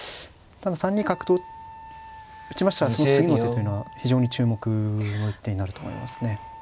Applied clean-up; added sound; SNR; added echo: none; Wind instrument, woodwind instrument; 20 dB; none.